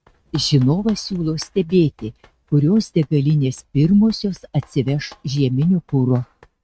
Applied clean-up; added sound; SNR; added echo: neural mask model RNNoise.